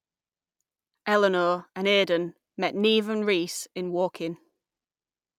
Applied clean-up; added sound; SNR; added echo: none; none; none; none.